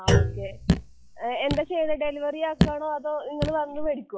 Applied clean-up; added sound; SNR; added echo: classical method log-MMSE.